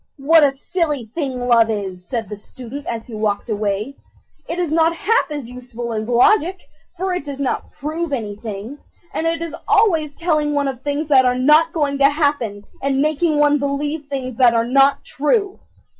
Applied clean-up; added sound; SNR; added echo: classical method log-MMSE.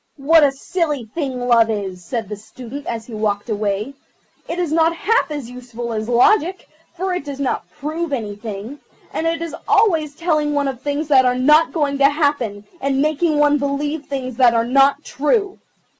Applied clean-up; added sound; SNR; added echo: none; none; none; none.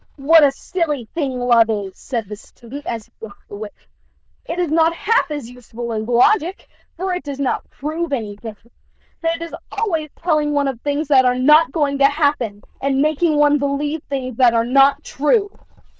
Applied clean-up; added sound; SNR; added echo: neural diffusion model UNIVERSE++.